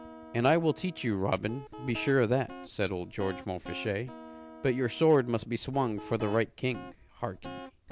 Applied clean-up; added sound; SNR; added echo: none; Guitar; 16 dB; none.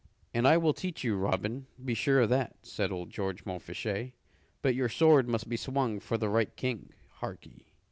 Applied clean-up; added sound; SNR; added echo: none; none; none; none.